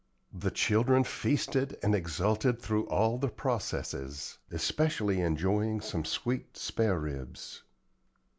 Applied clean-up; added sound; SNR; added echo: none; none; none; none.